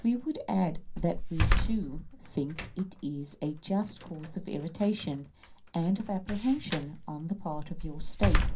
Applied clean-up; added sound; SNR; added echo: none; Slam; 0 dB; reverberation time 0.3 s.